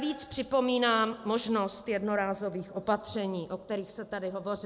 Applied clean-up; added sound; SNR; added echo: none; none; none; none.